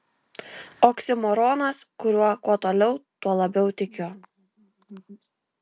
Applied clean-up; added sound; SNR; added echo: none; none; none; none.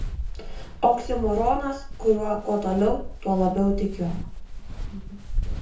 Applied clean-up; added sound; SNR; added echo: none; Walk, footsteps; 5 dB; reverberation time 0.6 s.